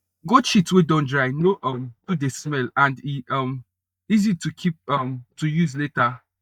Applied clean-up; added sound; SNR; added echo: neural mask model DeepFilterNet 3.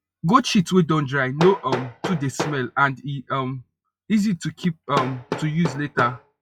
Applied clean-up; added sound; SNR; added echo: classical method log-MMSE.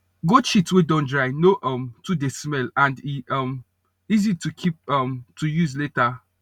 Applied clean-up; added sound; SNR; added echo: none; none; none; none.